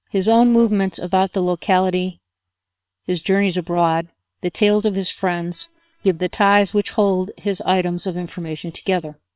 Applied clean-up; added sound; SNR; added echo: neural separator model SepFormer WHAM!.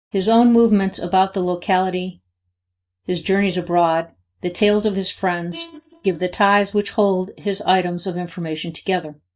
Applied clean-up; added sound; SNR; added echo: neural mask model DeepFilterNet 3.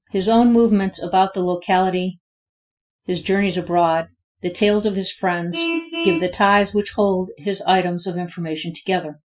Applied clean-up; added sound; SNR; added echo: classical method Wiener filter.